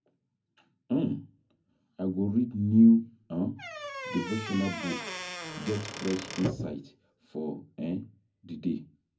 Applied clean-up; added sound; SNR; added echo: none; Squeak / Wood; 7 dB; reverberation time 0.4 s.